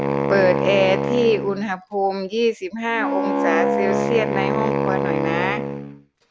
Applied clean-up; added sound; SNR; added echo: none; Wind instrument, woodwind instrument; 0 dB; none.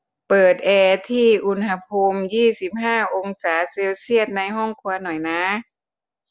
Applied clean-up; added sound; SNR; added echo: none; none; none; none.